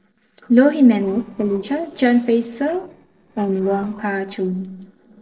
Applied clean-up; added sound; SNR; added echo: neural separator model SepFormer DNS4.